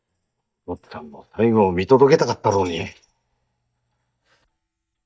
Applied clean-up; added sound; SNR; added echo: neural mask model DeepFilterNet 3.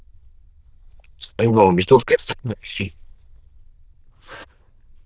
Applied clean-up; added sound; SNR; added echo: neural diffusion model UNIVERSE++.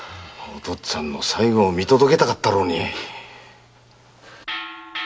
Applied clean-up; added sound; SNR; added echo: none; none; none; none.